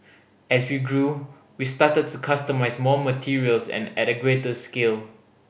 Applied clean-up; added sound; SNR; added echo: none; none; none; none.